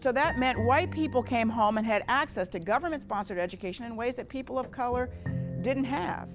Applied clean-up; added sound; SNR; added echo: none; Harp; 18 dB; none.